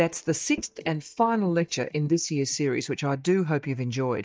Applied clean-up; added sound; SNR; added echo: neural mask model DeepFilterNet 3.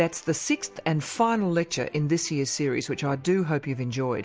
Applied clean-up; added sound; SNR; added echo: none; none; none; none.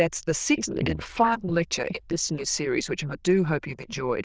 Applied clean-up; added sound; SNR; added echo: neural diffusion model UNIVERSE++.